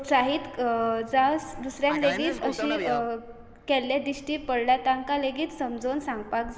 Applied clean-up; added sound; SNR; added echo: none; Fixed-wing aircraft, airplane; 12 dB; none.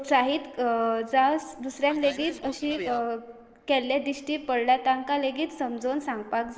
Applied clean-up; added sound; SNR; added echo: neural separator model SepFormer DNS4.